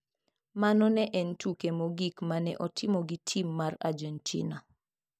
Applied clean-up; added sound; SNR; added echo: none; none; none; none.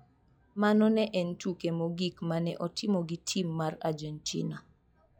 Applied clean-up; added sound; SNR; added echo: classical method log-MMSE.